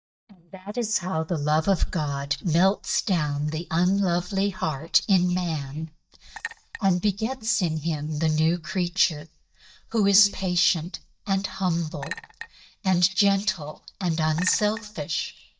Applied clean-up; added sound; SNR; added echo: neural mask model DeepFilterNet 3.